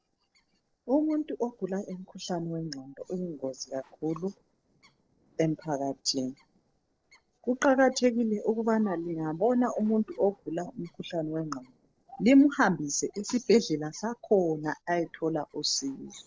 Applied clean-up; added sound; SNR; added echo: neural separator model SepFormer DNS4.